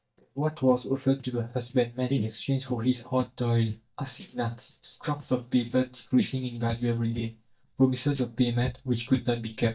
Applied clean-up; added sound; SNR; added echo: neural mask model DeepFilterNet 3.